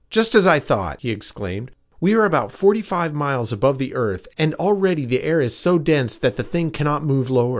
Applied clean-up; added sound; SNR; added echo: none; none; none; none.